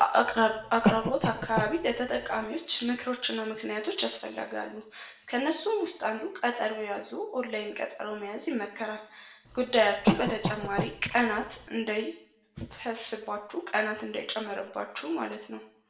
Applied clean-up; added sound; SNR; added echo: none; Cough; 2 dB; reverberation time 0.6 s.